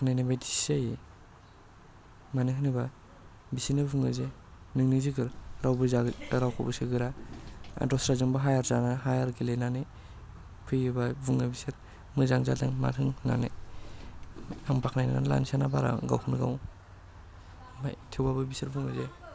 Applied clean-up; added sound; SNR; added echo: none; Walk, footsteps; 12 dB; none.